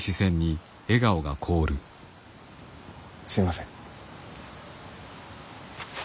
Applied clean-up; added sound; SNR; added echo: none; none; none; none.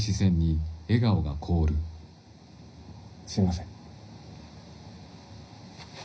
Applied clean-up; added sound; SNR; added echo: none; none; none; reverberation time 0.5 s.